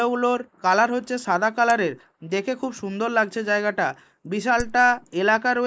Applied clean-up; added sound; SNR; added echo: neural mask model Resemble Enhance denoiser.